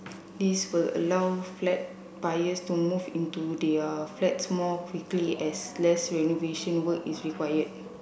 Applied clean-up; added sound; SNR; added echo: none; none; none; none.